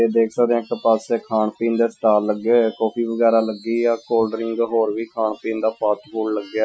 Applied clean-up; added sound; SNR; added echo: classical method Wiener filter.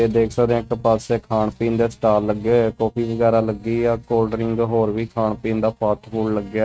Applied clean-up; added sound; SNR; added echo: neural mask model RNNoise.